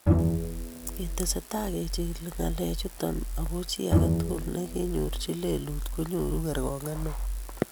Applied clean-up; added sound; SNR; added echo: none; Bowed string instrument; -2 dB; none.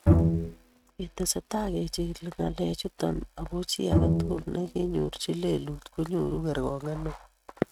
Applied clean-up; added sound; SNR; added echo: neural mask model RNNoise.